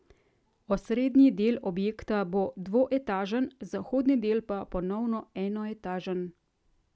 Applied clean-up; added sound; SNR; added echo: none; none; none; none.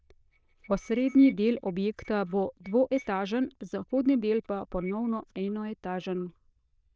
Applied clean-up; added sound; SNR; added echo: neural diffusion model UNIVERSE++.